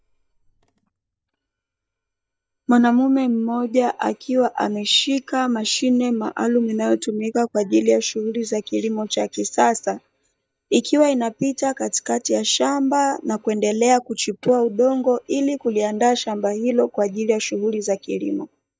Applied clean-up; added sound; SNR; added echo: neural mask model DeepFilterNet 3.